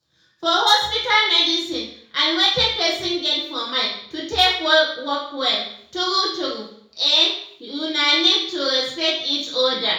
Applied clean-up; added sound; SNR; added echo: none; none; none; reverberation time 0.5 s.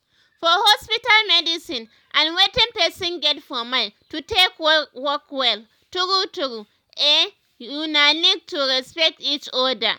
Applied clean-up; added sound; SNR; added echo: none; none; none; none.